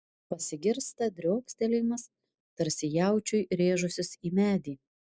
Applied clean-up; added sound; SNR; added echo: none; none; none; none.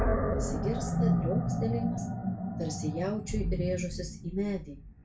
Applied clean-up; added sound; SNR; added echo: none; Animal; -4 dB; reverberation time 0.2 s.